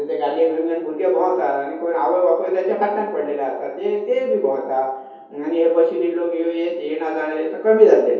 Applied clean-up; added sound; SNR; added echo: none; none; none; reverberation time 0.7 s.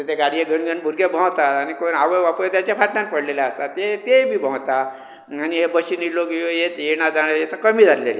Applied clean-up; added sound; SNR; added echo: none; none; none; none.